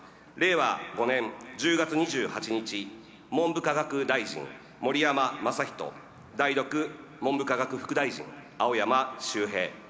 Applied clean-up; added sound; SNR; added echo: none; none; none; none.